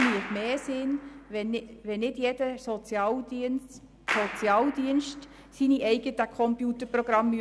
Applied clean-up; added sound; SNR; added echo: none; Clapping; 11 dB; none.